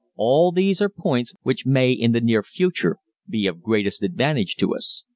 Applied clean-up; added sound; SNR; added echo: none; none; none; none.